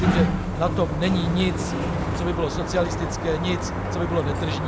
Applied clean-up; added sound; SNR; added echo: none; Sliding door; -1 dB; none.